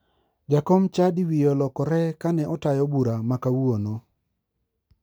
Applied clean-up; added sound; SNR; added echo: none; none; none; none.